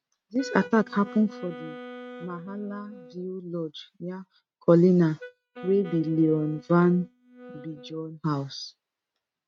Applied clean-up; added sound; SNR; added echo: neural mask model RNNoise.